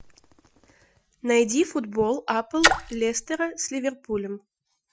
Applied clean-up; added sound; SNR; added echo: classical method Wiener filter.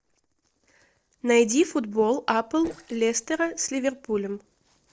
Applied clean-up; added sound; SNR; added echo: neural separator model SepFormer DNS4.